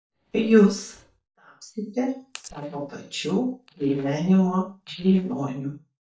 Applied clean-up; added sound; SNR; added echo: neural mask model DeepFilterNet 3.